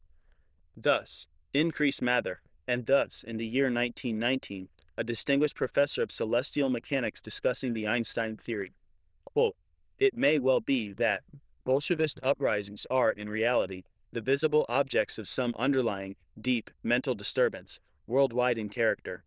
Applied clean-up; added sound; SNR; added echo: neural diffusion model UNIVERSE++.